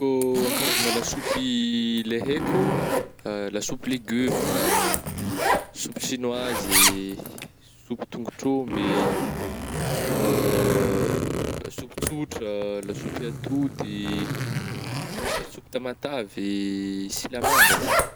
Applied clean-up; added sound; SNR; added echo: none; Zipper (clothing); -2 dB; none.